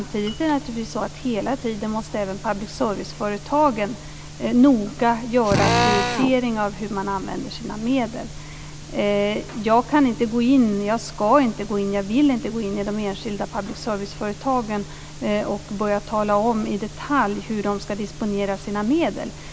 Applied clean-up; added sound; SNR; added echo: none; Drill; 0 dB; none.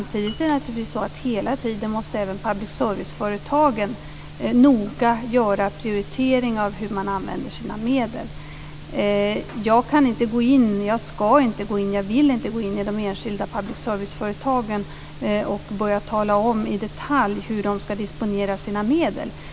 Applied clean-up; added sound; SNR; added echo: none; none; none; none.